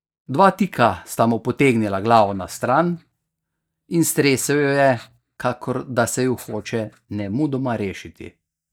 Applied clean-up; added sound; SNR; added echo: neural mask model DeepFilterNet 3.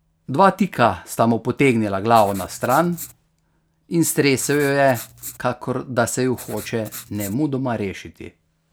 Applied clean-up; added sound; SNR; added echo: none; Writing; 17 dB; none.